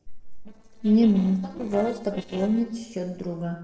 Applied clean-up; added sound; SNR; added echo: neural separator model SepFormer DNS4.